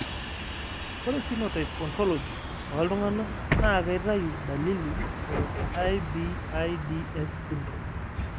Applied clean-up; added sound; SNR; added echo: none; Bus; 1 dB; none.